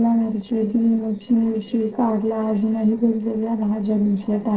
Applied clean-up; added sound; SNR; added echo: neural separator model SepFormer DNS4.